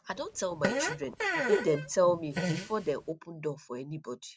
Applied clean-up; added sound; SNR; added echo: none; Fart; 3 dB; none.